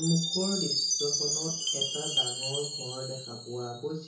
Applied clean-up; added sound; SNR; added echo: none; Chime; -2 dB; reverberation time 0.6 s.